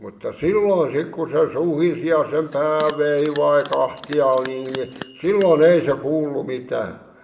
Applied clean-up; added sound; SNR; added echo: none; Bell; 17 dB; reverberation time 0.6 s.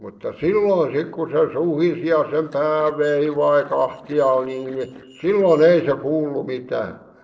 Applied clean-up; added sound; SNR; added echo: neural separator model SepFormer DNS4.